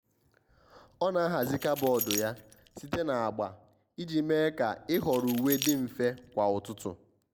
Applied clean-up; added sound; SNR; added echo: none; Keys jangling; 11 dB; none.